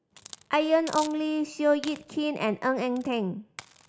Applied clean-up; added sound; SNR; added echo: none; Hiss; 19 dB; none.